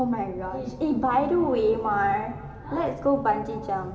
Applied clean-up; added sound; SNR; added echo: none; none; none; reverberation time 2.5 s.